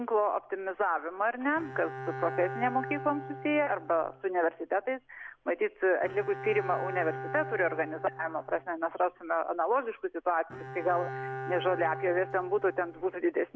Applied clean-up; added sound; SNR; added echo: none; Bowed string instrument; 11 dB; none.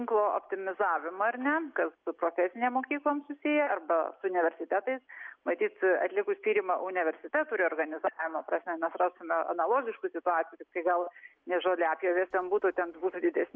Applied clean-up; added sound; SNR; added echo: none; none; none; none.